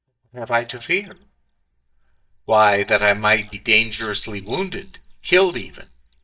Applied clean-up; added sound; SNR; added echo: neural mask model DeepFilterNet 3.